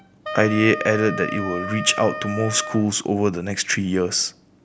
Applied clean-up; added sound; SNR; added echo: none; Wind instrument, woodwind instrument; 10 dB; none.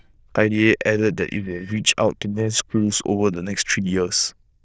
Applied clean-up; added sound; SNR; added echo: neural diffusion model UNIVERSE++.